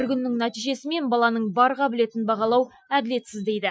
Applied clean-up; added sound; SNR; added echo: classical method Wiener filter.